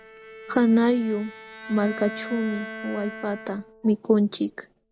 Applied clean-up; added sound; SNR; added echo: none; Bowed string instrument; 14 dB; none.